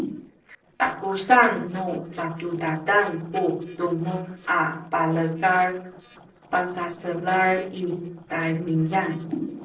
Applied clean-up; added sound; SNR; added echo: neural separator model SepFormer DNS4.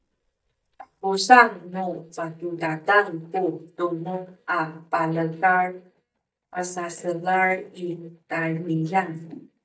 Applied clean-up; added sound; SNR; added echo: neural mask model DeepFilterNet 3.